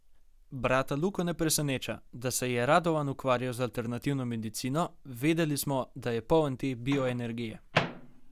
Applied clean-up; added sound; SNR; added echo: none; Microwave oven; 13 dB; none.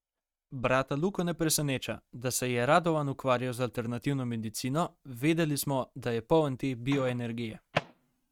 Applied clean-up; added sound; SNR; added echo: neural mask model RNNoise.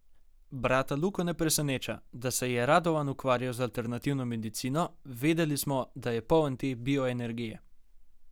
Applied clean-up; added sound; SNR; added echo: none; none; none; none.